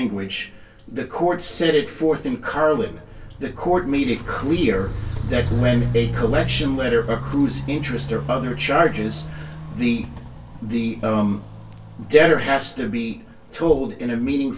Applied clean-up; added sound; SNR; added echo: none; Walk, footsteps; 8 dB; reverberation time 0.2 s.